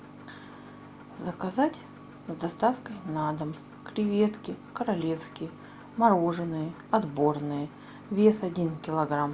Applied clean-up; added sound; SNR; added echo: none; none; none; none.